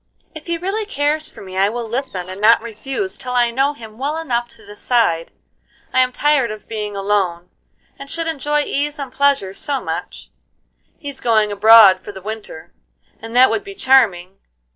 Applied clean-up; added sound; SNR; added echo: neural separator model SepFormer DNS4.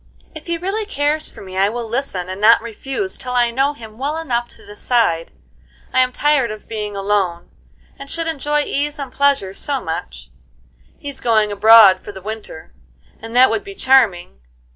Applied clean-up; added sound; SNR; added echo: none; none; none; none.